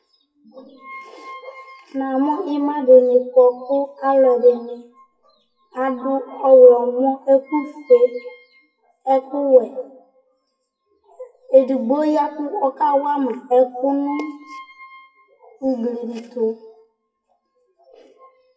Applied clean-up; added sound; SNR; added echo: classical method WPE with log-MMSE.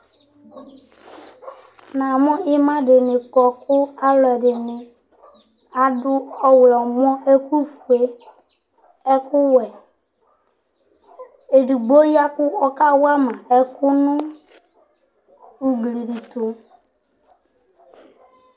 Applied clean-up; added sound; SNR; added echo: none; none; none; none.